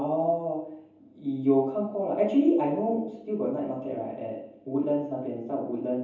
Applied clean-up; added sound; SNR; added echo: none; none; none; reverberation time 0.9 s.